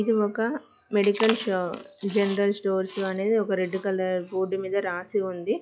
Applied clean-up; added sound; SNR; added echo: classical method log-MMSE.